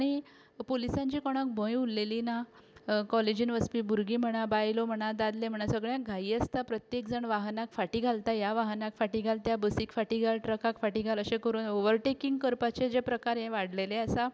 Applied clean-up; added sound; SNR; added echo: none; none; none; none.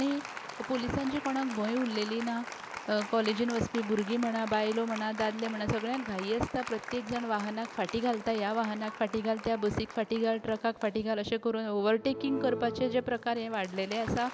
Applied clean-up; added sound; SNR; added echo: none; Applause; 11 dB; none.